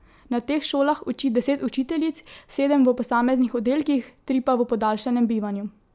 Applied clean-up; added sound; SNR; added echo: none; none; none; none.